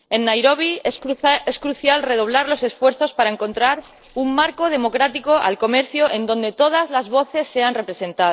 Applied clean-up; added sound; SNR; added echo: neural separator model SepFormer DNS4.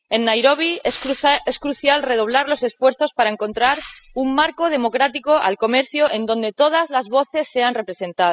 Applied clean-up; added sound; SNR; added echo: classical method spectral subtraction.